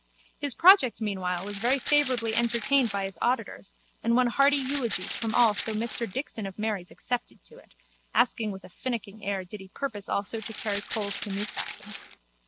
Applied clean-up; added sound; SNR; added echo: none; Rattle (instrument); 7 dB; none.